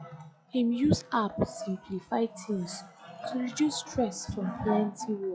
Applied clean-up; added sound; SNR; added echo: classical method log-MMSE.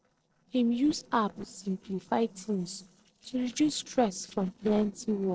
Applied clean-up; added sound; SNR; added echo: neural separator model SepFormer DNS4.